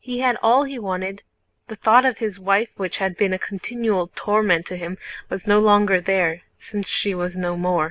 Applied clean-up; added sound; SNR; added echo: none; none; none; none.